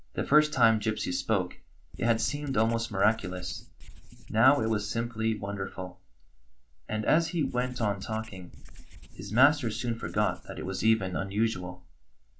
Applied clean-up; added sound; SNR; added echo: none; Writing; 14 dB; reverberation time 0.2 s.